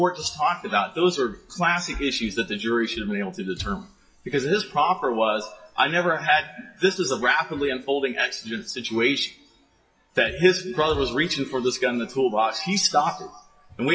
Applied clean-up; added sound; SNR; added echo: classical method WPE with log-MMSE.